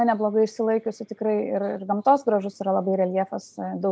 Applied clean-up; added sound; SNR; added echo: none; none; none; none.